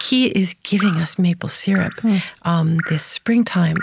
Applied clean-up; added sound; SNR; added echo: none; Drip; 16 dB; none.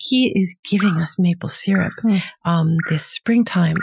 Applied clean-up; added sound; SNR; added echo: classical method Wiener filter.